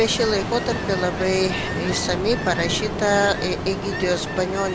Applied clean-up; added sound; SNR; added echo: none; Ocean; 4 dB; none.